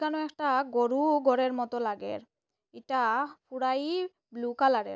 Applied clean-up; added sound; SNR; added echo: none; none; none; none.